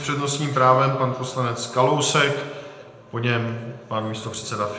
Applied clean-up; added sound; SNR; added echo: none; none; none; reverberation time 0.8 s.